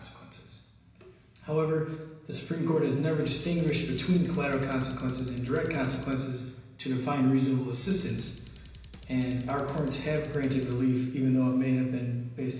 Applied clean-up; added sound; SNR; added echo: none; Drum kit; 18 dB; reverberation time 0.9 s.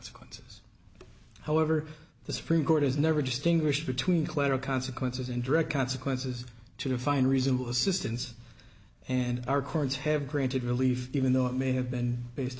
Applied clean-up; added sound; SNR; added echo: none; none; none; none.